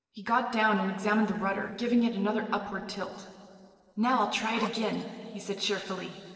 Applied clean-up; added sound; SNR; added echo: neural separator model SepFormer DNS4.